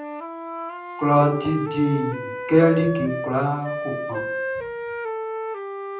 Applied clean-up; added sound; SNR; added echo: none; Wind instrument, woodwind instrument; 6 dB; reverberation time 0.6 s.